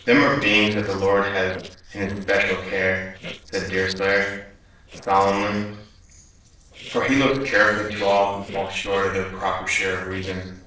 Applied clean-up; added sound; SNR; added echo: neural separator model SepFormer DNS4.